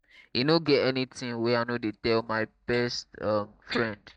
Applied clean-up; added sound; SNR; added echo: neural mask model DeepFilterNet 3.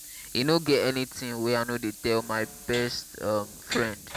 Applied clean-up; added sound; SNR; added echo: none; Train; 14 dB; none.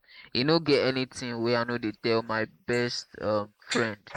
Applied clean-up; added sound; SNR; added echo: neural mask model Resemble Enhance denoiser.